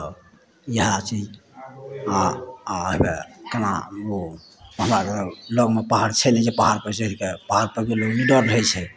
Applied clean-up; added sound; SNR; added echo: none; none; none; none.